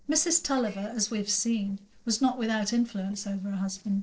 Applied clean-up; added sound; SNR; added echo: neural separator model SepFormer DNS4.